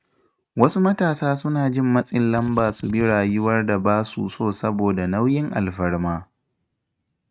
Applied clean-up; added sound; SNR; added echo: neural mask model RNNoise.